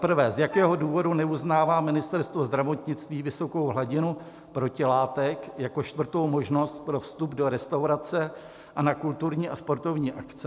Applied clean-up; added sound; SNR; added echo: none; Wind instrument, woodwind instrument; 14 dB; none.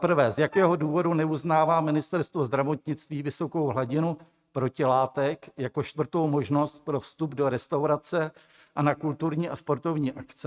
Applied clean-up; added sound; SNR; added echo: neural mask model RNNoise.